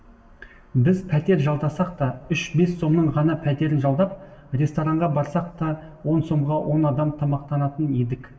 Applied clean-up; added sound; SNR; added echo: none; none; none; reverberation time 1.3 s.